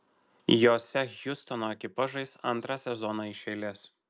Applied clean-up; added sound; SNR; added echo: none; none; none; none.